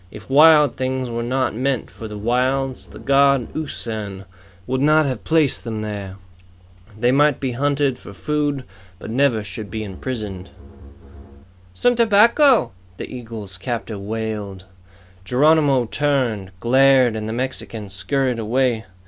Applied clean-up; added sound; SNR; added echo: none; Bowed string instrument; 18 dB; none.